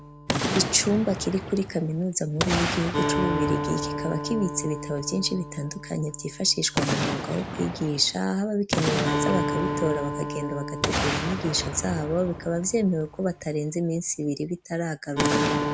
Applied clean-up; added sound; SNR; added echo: none; Boom + Acoustic guitar; 2 dB; none.